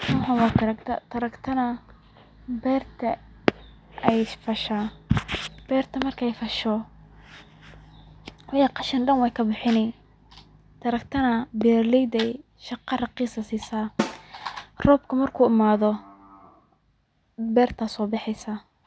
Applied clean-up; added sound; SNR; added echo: none; Snare drum; 10 dB; none.